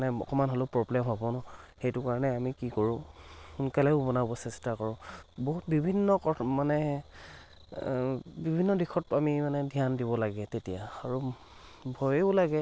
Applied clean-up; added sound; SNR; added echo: none; none; none; none.